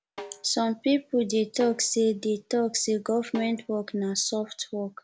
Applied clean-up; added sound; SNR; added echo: none; Snare drum; 20 dB; none.